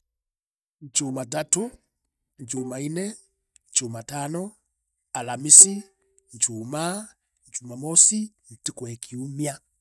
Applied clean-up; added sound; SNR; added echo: none; Bowed string instrument; 20 dB; none.